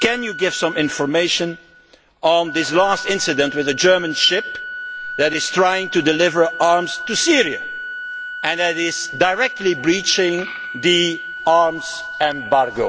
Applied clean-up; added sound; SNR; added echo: none; Organ; 11 dB; none.